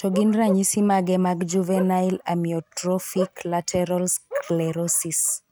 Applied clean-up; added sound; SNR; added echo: neural mask model RNNoise.